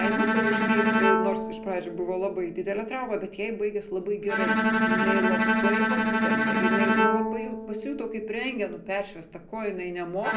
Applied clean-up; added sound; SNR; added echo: none; Bowed string instrument; -4 dB; reverberation time 0.5 s.